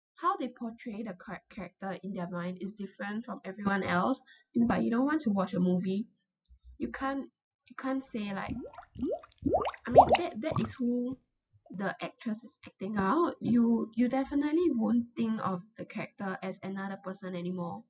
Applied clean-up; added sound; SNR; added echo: classical method log-MMSE.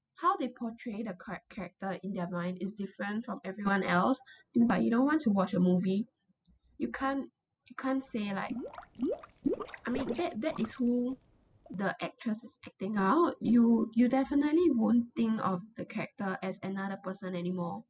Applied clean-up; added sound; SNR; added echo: neural separator model SepFormer DNS4.